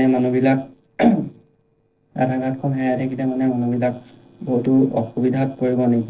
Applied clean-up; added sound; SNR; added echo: neural separator model SepFormer DNS4.